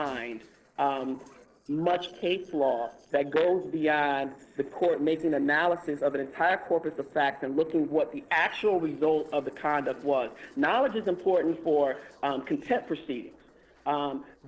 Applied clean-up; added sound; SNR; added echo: neural separator model SepFormer DNS4.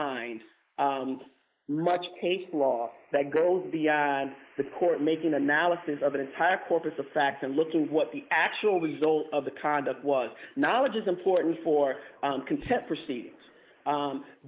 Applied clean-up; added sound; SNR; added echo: neural mask model Resemble Enhance denoiser.